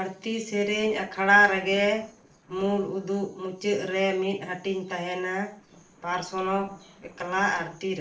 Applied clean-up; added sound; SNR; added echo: neural separator model SepFormer DNS4.